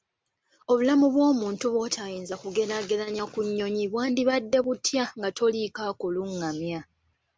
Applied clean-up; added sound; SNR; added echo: none; none; none; none.